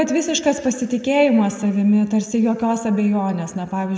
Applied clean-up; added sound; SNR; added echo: none; none; none; reverberation time 1.4 s.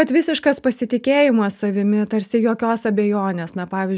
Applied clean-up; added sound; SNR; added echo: none; none; none; none.